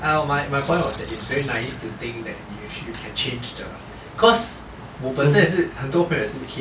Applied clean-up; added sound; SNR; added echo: none; Alarm; 19 dB; none.